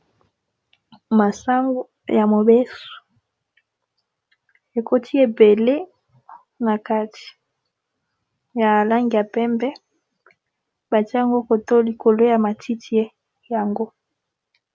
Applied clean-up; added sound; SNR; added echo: none; none; none; none.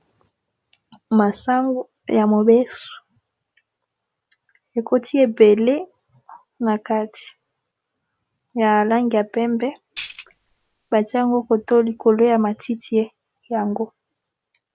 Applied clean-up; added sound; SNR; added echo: none; Tambourine; 3 dB; none.